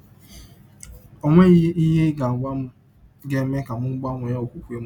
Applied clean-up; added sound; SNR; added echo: none; none; none; none.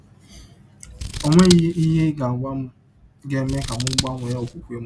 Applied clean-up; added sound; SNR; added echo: none; Scissors; 8 dB; none.